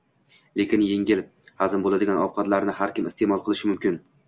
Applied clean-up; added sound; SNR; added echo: none; none; none; none.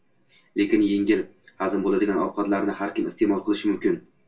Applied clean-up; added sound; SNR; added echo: none; none; none; reverberation time 0.2 s.